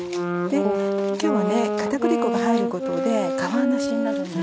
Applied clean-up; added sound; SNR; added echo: none; Wind instrument, woodwind instrument; -2 dB; none.